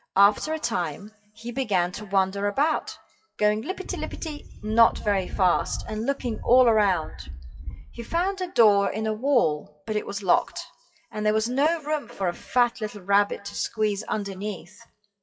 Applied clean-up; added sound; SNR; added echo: classical method WPE with log-MMSE.